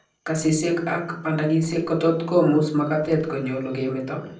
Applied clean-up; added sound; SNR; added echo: neural separator model SepFormer DNS4.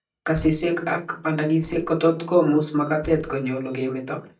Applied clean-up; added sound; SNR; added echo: neural mask model DeepFilterNet 3.